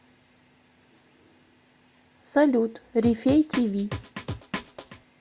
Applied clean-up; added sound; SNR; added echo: none; Drum; 8 dB; none.